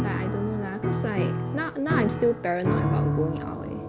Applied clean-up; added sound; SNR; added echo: none; Piano; -1 dB; none.